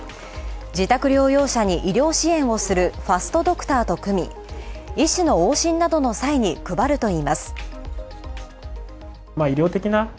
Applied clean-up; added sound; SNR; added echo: none; none; none; none.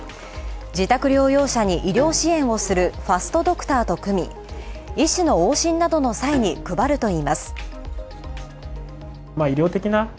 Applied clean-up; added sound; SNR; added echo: none; Bowed string instrument + Bowed string instrument; 19 dB; none.